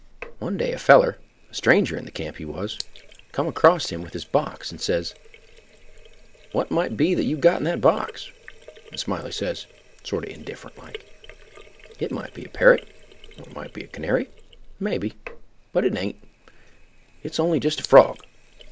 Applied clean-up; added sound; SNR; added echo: none; Sink (filling or washing); 19 dB; none.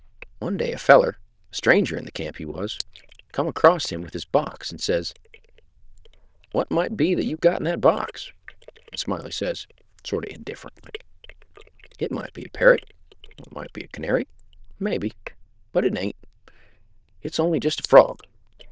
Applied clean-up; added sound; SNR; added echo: neural diffusion model UNIVERSE++.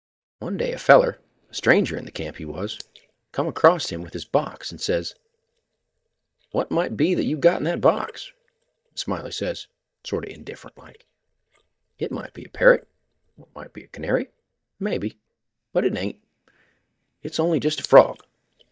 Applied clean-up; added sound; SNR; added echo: neural mask model DeepFilterNet 3.